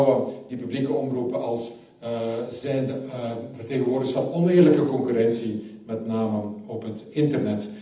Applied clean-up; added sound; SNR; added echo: none; none; none; reverberation time 0.8 s.